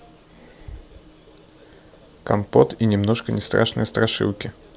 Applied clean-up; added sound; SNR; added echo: none; none; none; none.